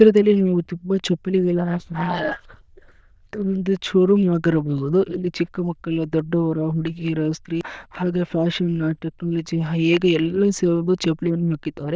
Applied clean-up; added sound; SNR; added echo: neural diffusion model UNIVERSE++.